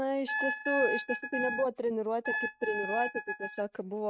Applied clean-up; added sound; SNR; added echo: neural mask model RNNoise.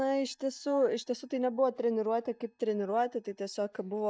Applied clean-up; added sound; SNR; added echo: neural mask model DeepFilterNet 3.